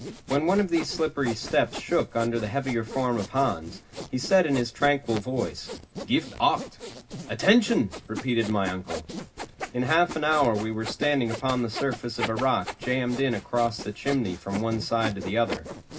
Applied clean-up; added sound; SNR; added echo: none; Sawing; 12 dB; reverberation time 0.4 s.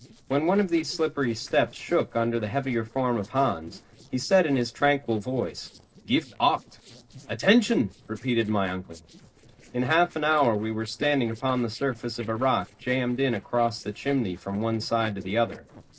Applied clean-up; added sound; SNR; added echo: neural separator model SepFormer DNS4.